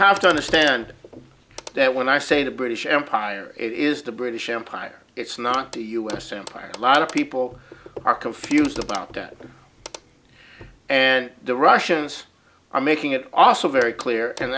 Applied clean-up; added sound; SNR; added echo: none; Clock; 19 dB; none.